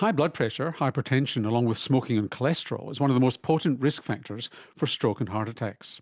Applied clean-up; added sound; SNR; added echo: none; none; none; none.